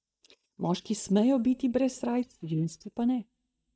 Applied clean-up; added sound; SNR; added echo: neural mask model DeepFilterNet 3.